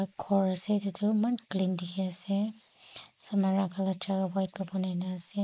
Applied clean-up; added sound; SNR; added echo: neural mask model Resemble Enhance denoiser.